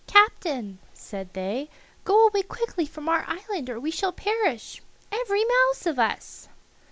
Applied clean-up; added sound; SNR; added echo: none; none; none; none.